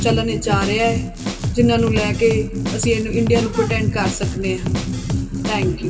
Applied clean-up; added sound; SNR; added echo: none; Drum kit; 3 dB; reverberation time 1.3 s.